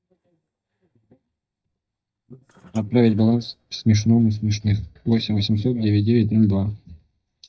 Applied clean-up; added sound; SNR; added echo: neural mask model DeepFilterNet 3.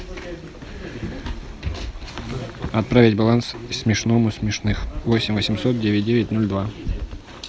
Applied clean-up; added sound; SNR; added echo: none; none; none; none.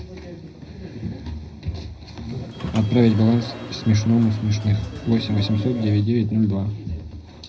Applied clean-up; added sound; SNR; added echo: none; Subway, metro, underground / Sliding door; 14 dB; reverberation time 0.4 s.